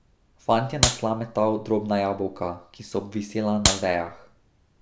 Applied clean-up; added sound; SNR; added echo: none; Clapping; -1 dB; none.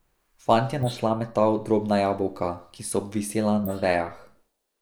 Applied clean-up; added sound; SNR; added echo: neural mask model Resemble Enhance denoiser.